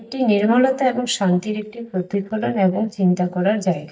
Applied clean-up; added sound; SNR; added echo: neural mask model DeepFilterNet 3.